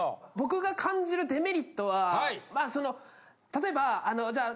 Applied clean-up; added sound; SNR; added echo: none; none; none; none.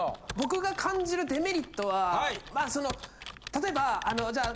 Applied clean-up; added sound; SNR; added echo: none; Computer keyboard; 13 dB; none.